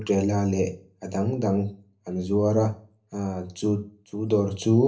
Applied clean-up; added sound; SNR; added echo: none; none; none; reverberation time 0.3 s.